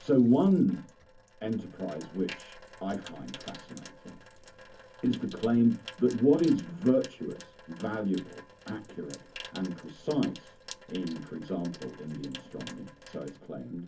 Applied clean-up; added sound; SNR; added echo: none; Sink (filling or washing) / Water tap, faucet; 18 dB; reverberation time 0.3 s.